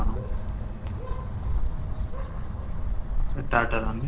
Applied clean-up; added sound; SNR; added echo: neural separator model SepFormer DNS4.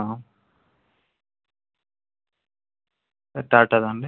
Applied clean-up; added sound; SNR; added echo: none; none; none; none.